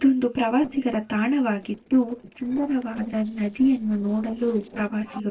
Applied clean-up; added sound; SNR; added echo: neural separator model SepFormer DNS4.